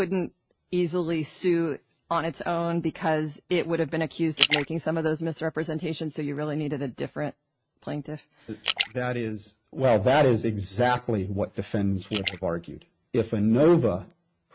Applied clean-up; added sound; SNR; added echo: neural mask model RNNoise.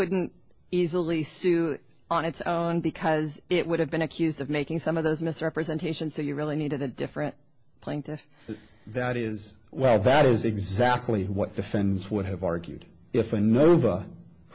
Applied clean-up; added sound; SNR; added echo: none; none; none; none.